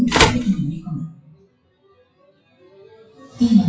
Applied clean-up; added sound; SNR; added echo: classical method WPE with log-MMSE.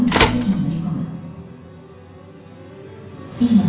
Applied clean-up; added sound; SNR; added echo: none; Telephone; 0 dB; reverberation time 1.0 s.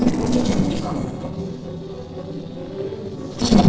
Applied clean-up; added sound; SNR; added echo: neural separator model SepFormer DNS4.